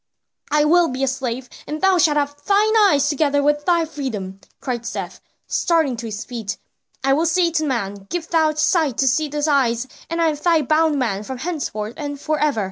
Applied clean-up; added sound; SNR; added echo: none; none; none; none.